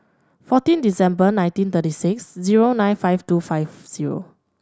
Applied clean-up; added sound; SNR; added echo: none; none; none; none.